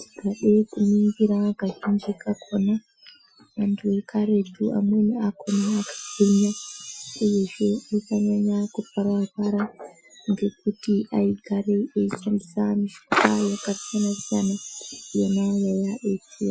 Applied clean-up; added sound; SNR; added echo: classical method Wiener filter.